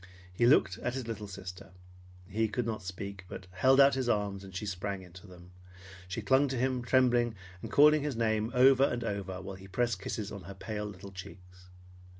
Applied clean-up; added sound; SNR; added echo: none; none; none; none.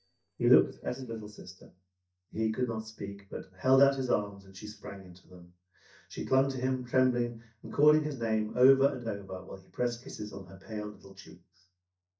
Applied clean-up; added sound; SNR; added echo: neural mask model DeepFilterNet 3.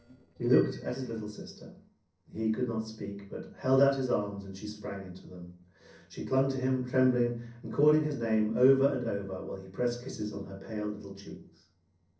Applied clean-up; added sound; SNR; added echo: neural separator model SepFormer DNS4.